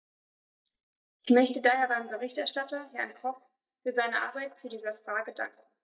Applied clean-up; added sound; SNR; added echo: neural mask model DeepFilterNet 3.